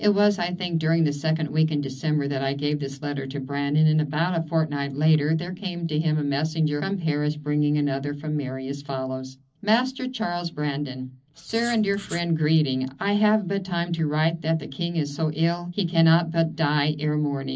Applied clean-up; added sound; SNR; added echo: none; Writing; 18 dB; reverberation time 0.4 s.